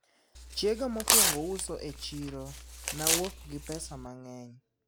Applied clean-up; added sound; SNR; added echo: none; Tearing; -5 dB; none.